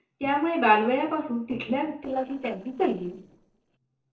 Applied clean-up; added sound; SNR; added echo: neural separator model SepFormer DNS4.